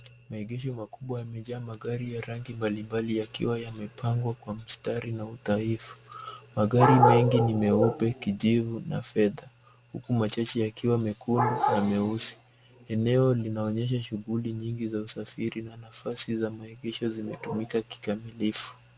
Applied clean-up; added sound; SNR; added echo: none; none; none; none.